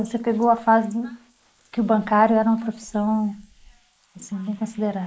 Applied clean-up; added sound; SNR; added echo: neural mask model Resemble Enhance denoiser.